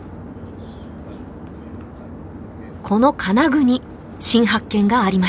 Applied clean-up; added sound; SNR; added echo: none; none; none; none.